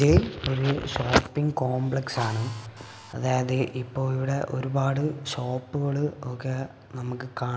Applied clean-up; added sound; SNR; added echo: none; Drill; 14 dB; none.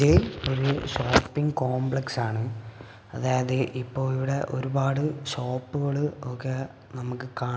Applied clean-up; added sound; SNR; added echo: none; none; none; none.